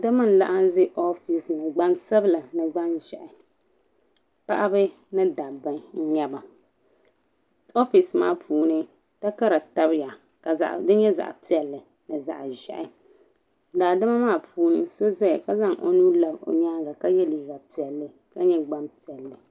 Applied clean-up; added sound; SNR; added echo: none; none; none; none.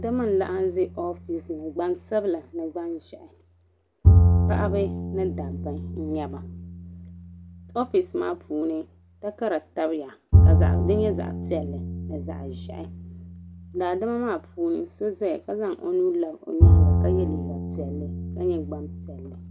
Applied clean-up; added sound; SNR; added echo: none; Bowed string instrument; -4 dB; none.